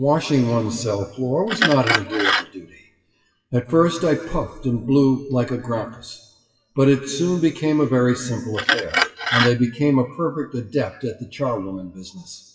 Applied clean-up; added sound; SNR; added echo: classical method WPE with log-MMSE.